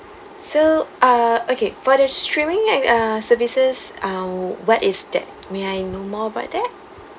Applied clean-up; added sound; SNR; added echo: none; none; none; none.